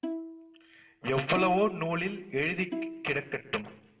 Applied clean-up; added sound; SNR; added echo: none; Bowed string instrument; 10 dB; reverberation time 1.2 s.